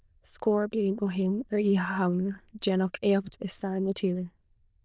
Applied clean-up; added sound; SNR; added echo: neural diffusion model UNIVERSE++.